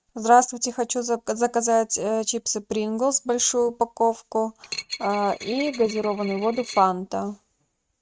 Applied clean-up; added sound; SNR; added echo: neural mask model RNNoise.